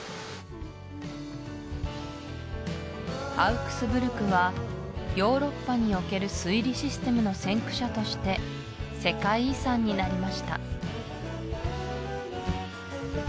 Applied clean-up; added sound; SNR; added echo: none; none; none; none.